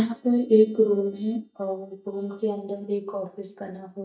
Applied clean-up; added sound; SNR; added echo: neural mask model DeepFilterNet 3.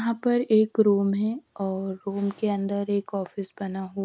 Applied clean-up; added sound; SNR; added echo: none; none; none; none.